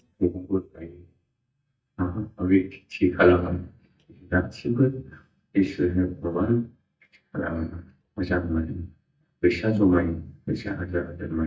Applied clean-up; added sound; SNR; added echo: neural mask model DeepFilterNet 3.